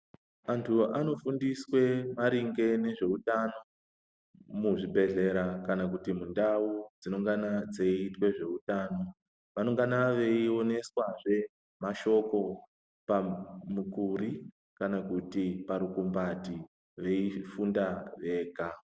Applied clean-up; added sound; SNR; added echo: none; none; none; none.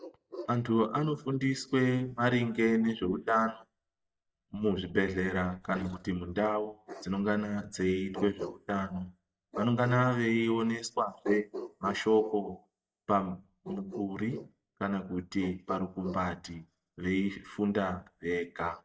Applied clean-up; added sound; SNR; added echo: neural mask model DeepFilterNet 3.